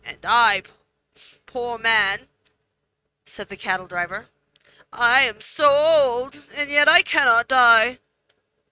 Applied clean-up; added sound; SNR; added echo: neural mask model RNNoise.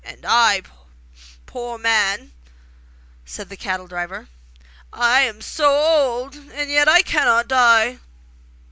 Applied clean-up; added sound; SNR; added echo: none; none; none; none.